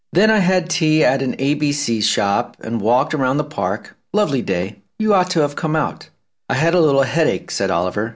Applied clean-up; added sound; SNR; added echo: none; none; none; none.